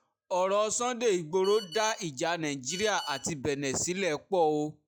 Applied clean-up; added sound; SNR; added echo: classical method log-MMSE.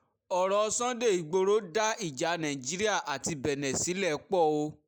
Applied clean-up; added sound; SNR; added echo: neural mask model Resemble Enhance denoiser.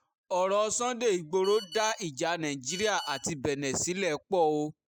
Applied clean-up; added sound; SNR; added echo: classical method spectral subtraction.